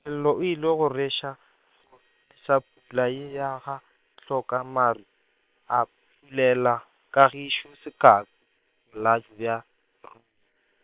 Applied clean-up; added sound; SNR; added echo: neural separator model SepFormer WHAM!.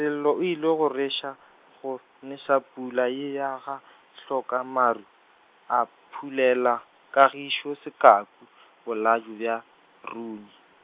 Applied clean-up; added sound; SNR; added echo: neural mask model Resemble Enhance denoiser.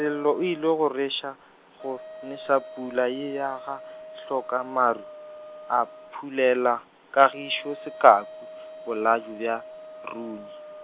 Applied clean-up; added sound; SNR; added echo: none; Wind instrument, woodwind instrument; 17 dB; none.